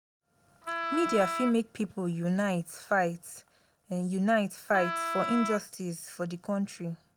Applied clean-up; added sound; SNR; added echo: none; Wind instrument, woodwind instrument; 3 dB; none.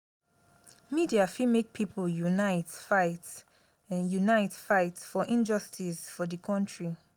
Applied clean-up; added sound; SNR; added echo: none; none; none; none.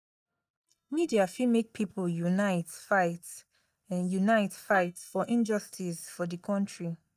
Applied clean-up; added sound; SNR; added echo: neural mask model DeepFilterNet 3.